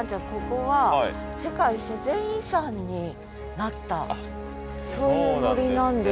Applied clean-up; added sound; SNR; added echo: none; none; none; none.